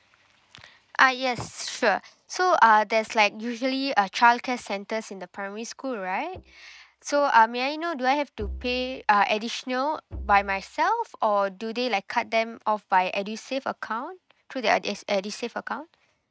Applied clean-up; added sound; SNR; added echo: neural mask model RNNoise.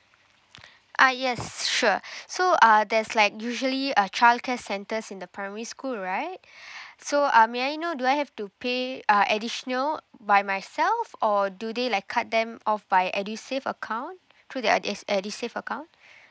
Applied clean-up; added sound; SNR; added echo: none; none; none; none.